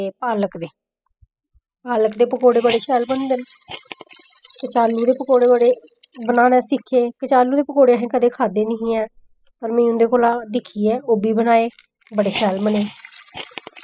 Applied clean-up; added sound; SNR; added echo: classical method spectral subtraction.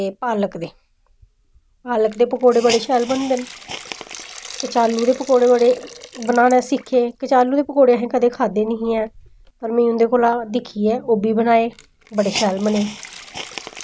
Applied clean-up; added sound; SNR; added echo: none; Hiss; 17 dB; none.